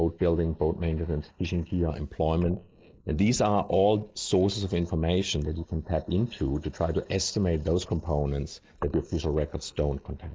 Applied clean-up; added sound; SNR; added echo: neural mask model Resemble Enhance denoiser.